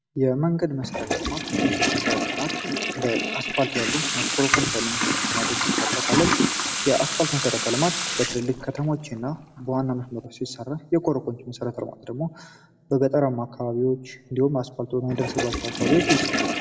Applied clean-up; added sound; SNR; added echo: none; Toilet flush / Water tap, faucet; 1 dB; reverberation time 0.8 s.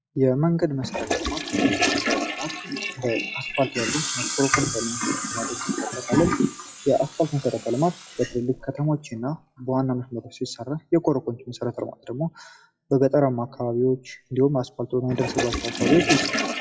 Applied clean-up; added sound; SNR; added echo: classical method WPE with log-MMSE.